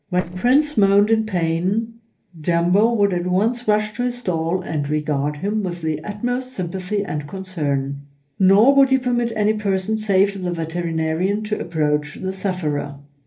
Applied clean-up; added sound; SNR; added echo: neural separator model SepFormer DNS4.